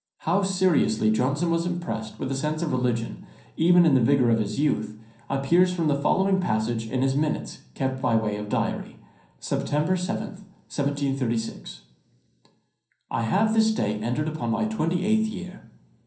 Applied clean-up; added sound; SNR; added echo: none; none; none; reverberation time 0.6 s.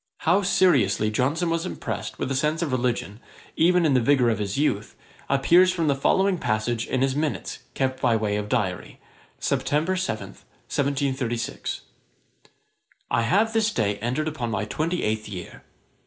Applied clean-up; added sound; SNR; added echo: none; none; none; none.